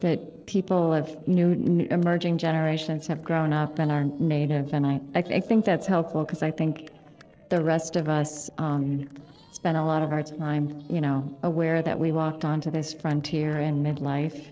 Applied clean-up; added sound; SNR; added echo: neural separator model SepFormer DNS4.